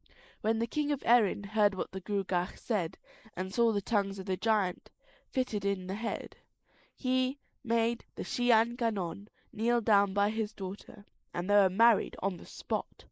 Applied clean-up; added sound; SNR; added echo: neural mask model Resemble Enhance denoiser.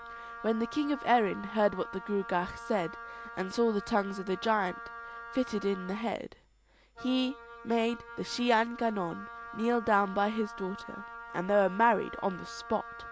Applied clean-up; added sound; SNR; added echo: none; Wind instrument, woodwind instrument; 13 dB; none.